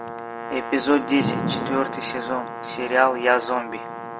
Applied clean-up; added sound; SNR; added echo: none; Brass instrument + Thunder / Rain; 6 dB; none.